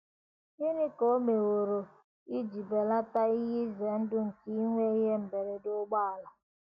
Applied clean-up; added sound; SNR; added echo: none; none; none; none.